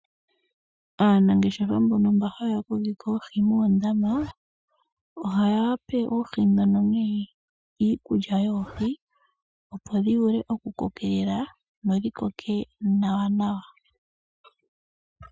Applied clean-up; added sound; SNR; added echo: classical method Wiener filter.